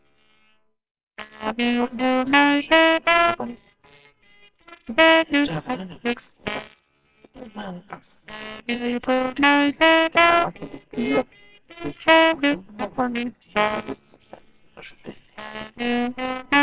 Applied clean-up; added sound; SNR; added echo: neural separator model SepFormer WHAMR!.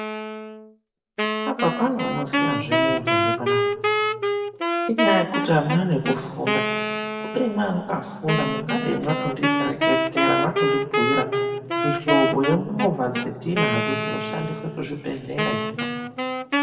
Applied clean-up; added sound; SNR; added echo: none; Wind instrument, woodwind instrument; -1 dB; reverberation time 1.5 s.